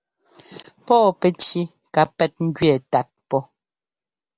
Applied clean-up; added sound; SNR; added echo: none; none; none; none.